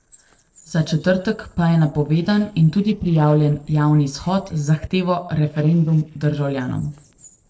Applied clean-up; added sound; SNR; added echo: neural separator model SepFormer DNS4.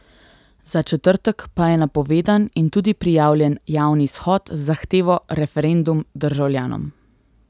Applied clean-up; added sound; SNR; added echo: none; none; none; none.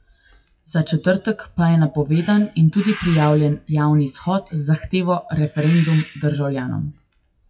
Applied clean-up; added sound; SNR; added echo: classical method WPE with log-MMSE.